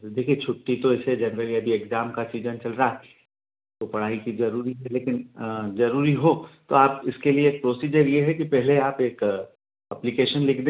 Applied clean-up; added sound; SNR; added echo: none; none; none; none.